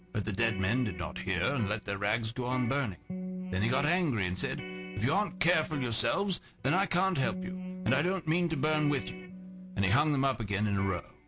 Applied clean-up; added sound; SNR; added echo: none; Electric guitar; 11 dB; none.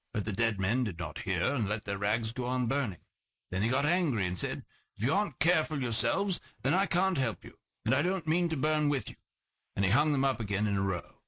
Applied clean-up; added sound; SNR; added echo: neural mask model Resemble Enhance denoiser.